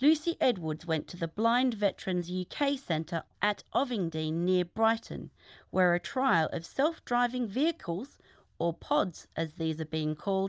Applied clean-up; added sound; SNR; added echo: none; none; none; none.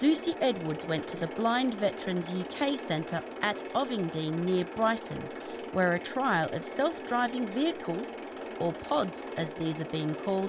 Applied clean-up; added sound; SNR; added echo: none; Mechanisms; 9 dB; none.